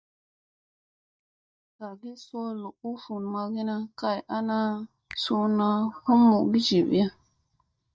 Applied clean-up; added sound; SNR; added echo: neural mask model DeepFilterNet 3.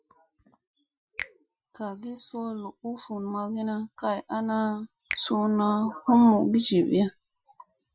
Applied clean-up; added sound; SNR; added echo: classical method Wiener filter.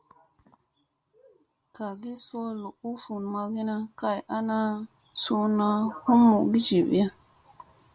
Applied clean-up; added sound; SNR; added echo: none; none; none; none.